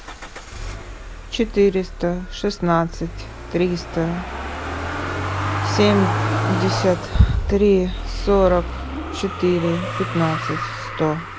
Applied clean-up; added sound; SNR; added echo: none; Motor vehicle (road); 5 dB; none.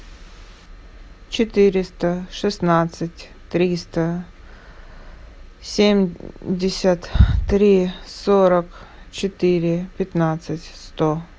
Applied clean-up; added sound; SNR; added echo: none; none; none; none.